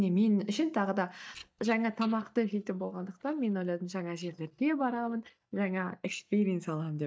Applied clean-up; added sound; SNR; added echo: neural mask model DeepFilterNet 3.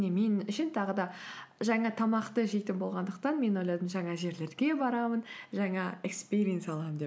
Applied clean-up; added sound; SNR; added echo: none; none; none; none.